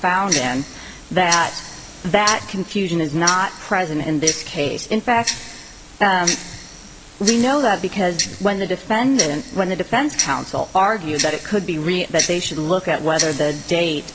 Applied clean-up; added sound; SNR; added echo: none; Tick-tock; 8 dB; none.